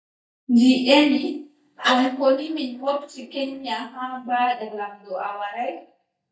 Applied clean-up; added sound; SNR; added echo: neural mask model DeepFilterNet 3.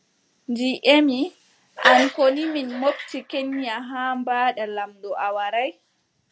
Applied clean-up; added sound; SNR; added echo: none; none; none; none.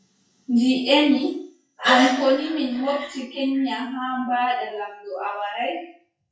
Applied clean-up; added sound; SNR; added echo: classical method WPE with log-MMSE.